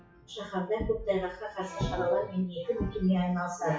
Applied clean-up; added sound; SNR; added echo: classical method WPE with log-MMSE.